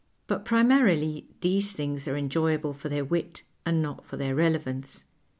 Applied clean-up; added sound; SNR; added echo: none; none; none; none.